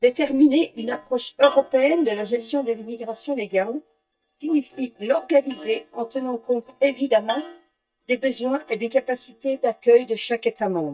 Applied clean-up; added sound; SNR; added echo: neural mask model DeepFilterNet 3.